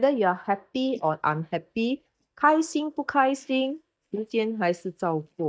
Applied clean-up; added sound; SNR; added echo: neural mask model DeepFilterNet 3.